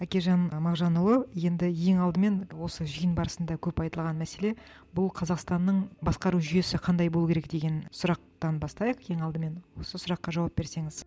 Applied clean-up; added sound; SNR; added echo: none; none; none; none.